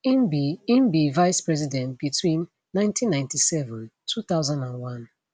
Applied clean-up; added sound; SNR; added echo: none; none; none; none.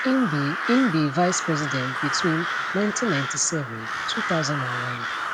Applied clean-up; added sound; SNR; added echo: none; Crow; 3 dB; none.